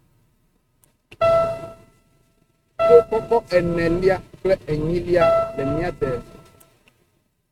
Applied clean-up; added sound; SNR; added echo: neural mask model RNNoise.